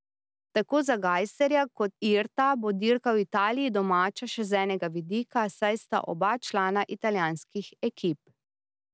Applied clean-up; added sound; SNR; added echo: none; none; none; none.